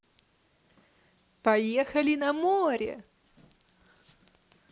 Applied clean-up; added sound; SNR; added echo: none; none; none; none.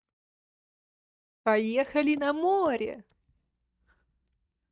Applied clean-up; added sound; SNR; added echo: neural mask model DeepFilterNet 3.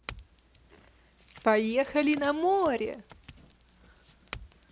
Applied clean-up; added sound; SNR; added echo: none; Chink, clink / Domestic sounds, home sounds; 19 dB; none.